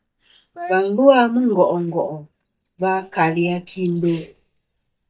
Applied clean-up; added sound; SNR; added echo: neural mask model DeepFilterNet 3.